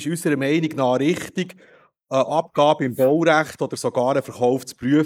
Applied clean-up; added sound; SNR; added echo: neural mask model Resemble Enhance denoiser.